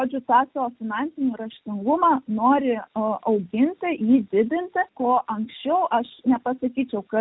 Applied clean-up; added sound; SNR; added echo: none; none; none; none.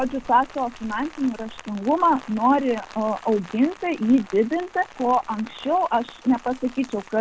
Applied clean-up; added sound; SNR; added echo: none; Rain; 19 dB; none.